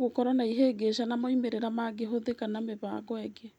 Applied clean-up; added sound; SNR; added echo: none; none; none; none.